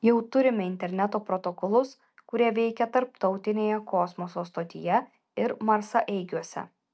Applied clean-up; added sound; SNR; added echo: none; none; none; none.